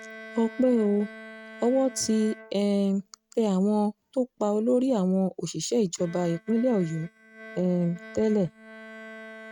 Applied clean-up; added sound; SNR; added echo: neural mask model RNNoise.